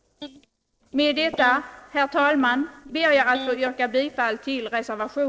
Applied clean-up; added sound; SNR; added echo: neural separator model SepFormer DNS4.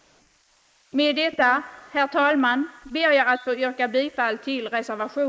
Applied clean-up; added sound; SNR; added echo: neural mask model Resemble Enhance denoiser.